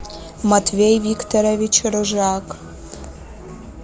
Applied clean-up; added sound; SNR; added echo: none; none; none; none.